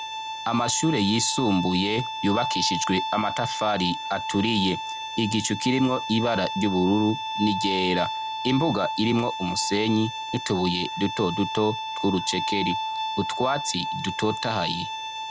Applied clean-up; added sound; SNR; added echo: none; Bowed string instrument; 5 dB; none.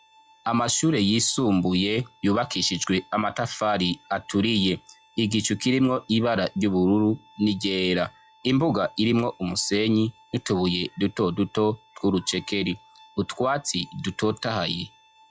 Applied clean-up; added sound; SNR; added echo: classical method log-MMSE.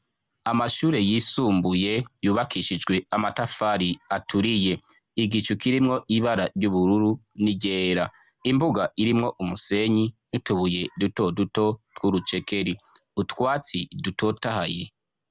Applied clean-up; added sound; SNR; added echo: none; none; none; none.